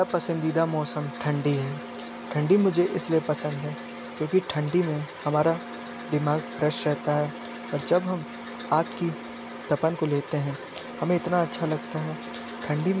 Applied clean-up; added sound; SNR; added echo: none; Wind instrument, woodwind instrument; 15 dB; none.